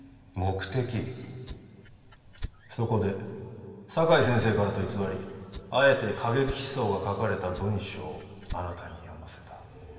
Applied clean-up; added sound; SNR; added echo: none; Rattle (instrument); 13 dB; reverberation time 2.4 s.